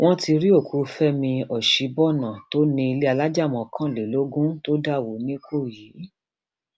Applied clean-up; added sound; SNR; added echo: none; none; none; none.